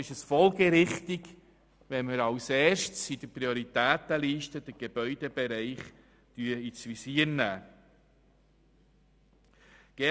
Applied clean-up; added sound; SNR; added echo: none; none; none; none.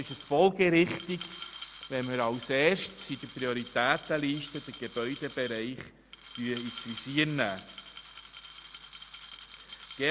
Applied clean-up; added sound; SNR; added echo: none; Glass; 6 dB; none.